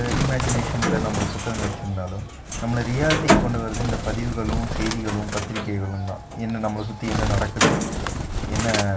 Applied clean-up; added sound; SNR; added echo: none; Bird; -2 dB; reverberation time 0.2 s.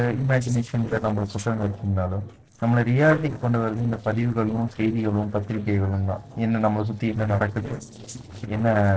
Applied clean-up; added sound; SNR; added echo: neural separator model SepFormer DNS4.